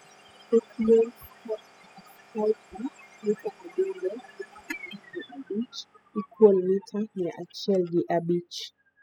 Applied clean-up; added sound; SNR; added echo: classical method spectral subtraction.